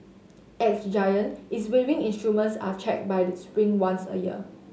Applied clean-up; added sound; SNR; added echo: none; none; none; none.